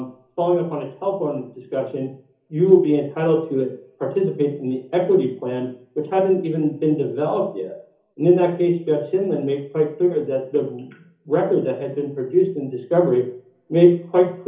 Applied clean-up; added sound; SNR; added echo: none; none; none; reverberation time 0.7 s.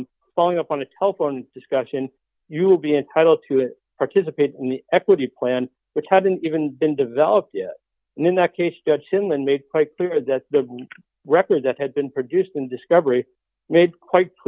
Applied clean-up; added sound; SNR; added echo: none; none; none; none.